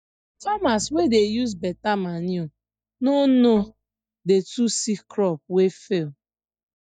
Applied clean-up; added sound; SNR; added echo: neural mask model DeepFilterNet 3.